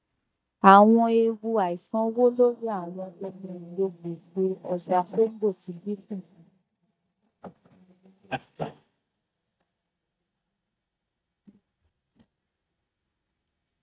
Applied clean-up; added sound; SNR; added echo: neural mask model DeepFilterNet 3.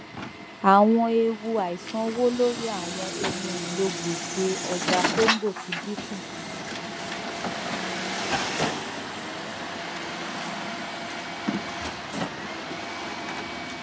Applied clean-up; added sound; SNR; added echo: none; Truck; 3 dB; none.